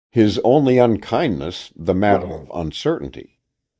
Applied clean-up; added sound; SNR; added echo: neural mask model DeepFilterNet 3.